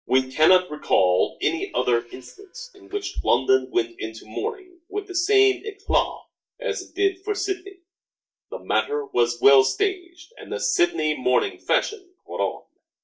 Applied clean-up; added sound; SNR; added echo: neural mask model DeepFilterNet 3.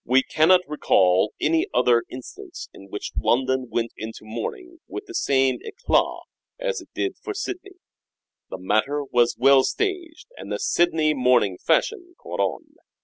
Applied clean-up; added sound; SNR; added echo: none; none; none; none.